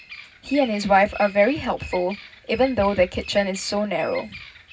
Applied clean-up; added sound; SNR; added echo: none; Bird vocalization, bird call, bird song; 17 dB; reverberation time 0.4 s.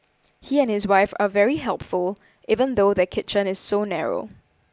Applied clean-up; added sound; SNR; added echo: none; none; none; none.